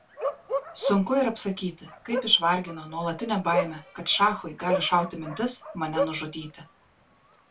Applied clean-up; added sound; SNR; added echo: none; Bark; 7 dB; reverberation time 0.2 s.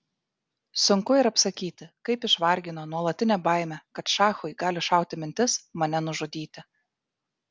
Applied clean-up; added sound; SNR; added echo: none; none; none; none.